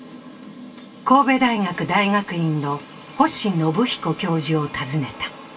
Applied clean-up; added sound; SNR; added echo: none; none; none; reverberation time 0.1 s.